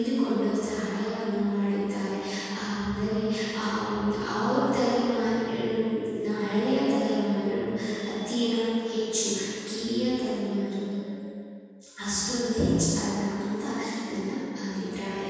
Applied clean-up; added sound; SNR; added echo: none; none; none; reverberation time 2.1 s.